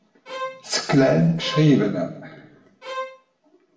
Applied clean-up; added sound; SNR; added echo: none; Bowed string instrument; 12 dB; reverberation time 0.9 s.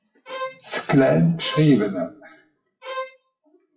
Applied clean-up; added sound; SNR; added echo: classical method WPE with log-MMSE.